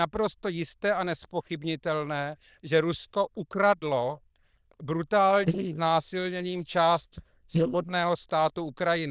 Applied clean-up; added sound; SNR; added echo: neural diffusion model UNIVERSE++.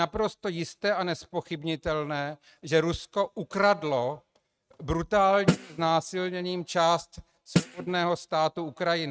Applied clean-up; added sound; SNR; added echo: neural mask model RNNoise.